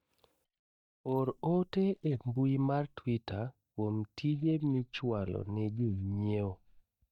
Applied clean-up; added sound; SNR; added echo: neural mask model DeepFilterNet 3.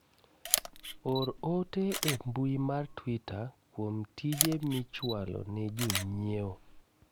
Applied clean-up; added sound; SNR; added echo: none; Camera; 4 dB; none.